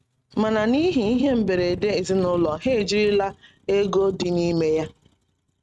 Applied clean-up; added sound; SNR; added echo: neural mask model RNNoise.